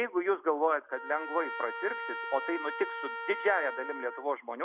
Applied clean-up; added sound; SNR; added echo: none; Trumpet; 8 dB; none.